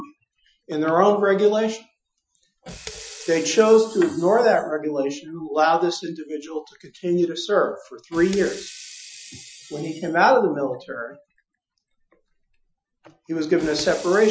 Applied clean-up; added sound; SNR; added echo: classical method Wiener filter.